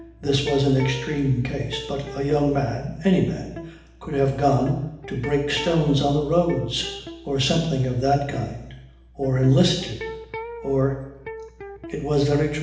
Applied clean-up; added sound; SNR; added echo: none; Electric guitar; 15 dB; reverberation time 0.8 s.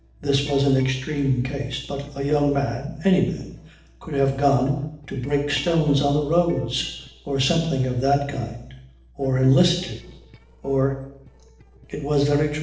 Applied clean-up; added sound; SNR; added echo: neural separator model SepFormer DNS4.